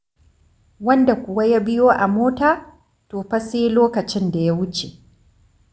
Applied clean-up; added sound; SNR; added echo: none; none; none; none.